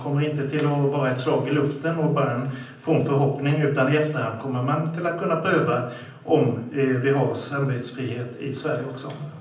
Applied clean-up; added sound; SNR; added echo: none; none; none; reverberation time 0.6 s.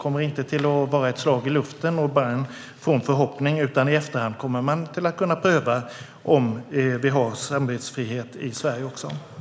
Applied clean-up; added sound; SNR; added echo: none; none; none; none.